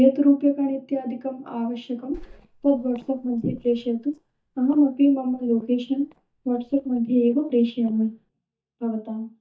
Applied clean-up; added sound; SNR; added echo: neural mask model DeepFilterNet 3.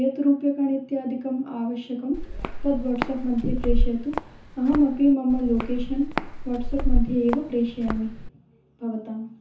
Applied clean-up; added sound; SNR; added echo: none; Walk, footsteps; 1 dB; reverberation time 0.9 s.